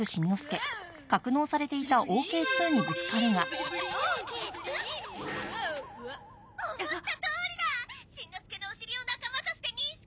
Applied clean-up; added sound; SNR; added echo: none; Accordion; 2 dB; none.